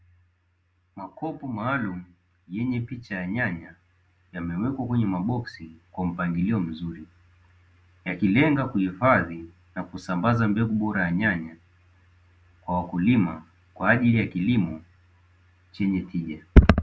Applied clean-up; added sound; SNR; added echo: none; none; none; none.